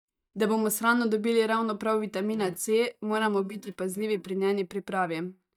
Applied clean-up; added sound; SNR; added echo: neural mask model DeepFilterNet 3.